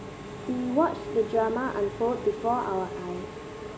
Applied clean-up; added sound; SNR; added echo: none; Engine / Mechanisms; 9 dB; none.